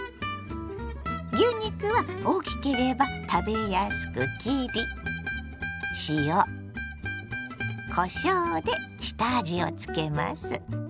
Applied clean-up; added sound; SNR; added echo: none; none; none; none.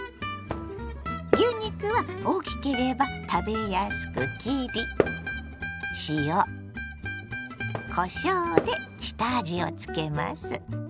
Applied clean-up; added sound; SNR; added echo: none; Fireworks; 7 dB; none.